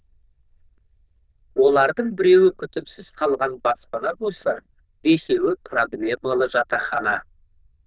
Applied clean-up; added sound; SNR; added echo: neural diffusion model UNIVERSE++.